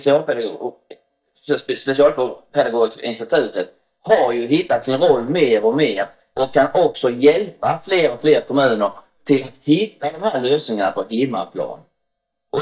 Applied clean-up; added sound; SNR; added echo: neural mask model DeepFilterNet 3.